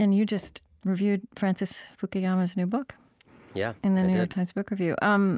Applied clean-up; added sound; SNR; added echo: none; none; none; none.